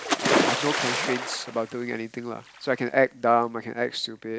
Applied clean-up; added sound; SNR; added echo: none; Splash, splatter; 2 dB; none.